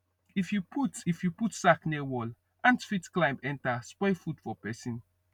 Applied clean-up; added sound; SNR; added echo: none; none; none; none.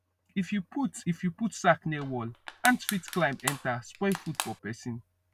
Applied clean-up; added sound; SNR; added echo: none; Crushing; 8 dB; none.